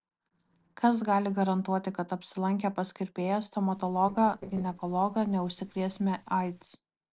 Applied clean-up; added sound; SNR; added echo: neural separator model SepFormer DNS4.